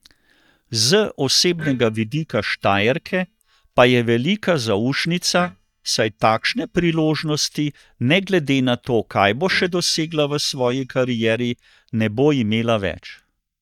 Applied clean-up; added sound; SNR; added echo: neural mask model DeepFilterNet 3.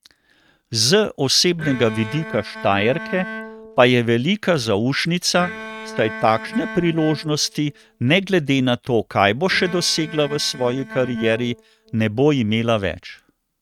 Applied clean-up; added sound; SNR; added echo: neural mask model RNNoise.